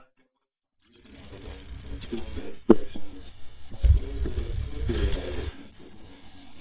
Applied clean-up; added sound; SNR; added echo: neural mask model DeepFilterNet 3.